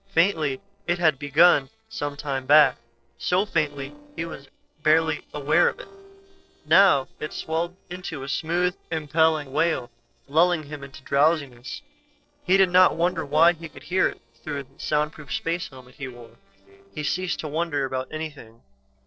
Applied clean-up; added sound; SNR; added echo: neural separator model SepFormer DNS4.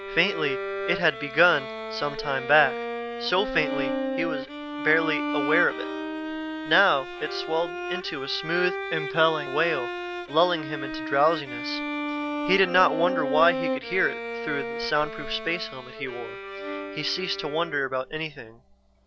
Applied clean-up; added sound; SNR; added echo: none; Bowed string instrument; 5 dB; none.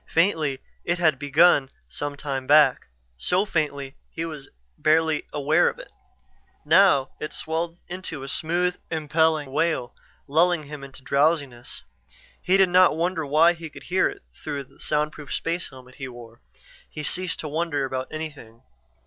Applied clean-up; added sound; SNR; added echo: none; none; none; none.